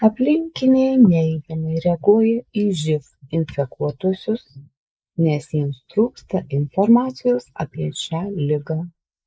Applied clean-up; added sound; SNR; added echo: neural mask model Resemble Enhance denoiser.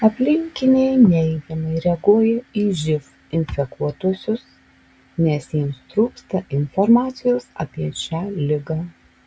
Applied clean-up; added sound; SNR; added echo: none; none; none; none.